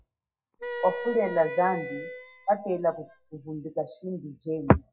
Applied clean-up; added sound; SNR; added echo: classical method WPE with log-MMSE.